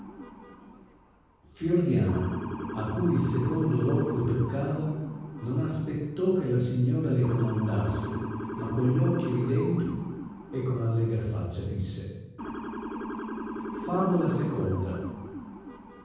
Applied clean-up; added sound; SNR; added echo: none; Motor vehicle (road) / Siren; 9 dB; reverberation time 1.3 s.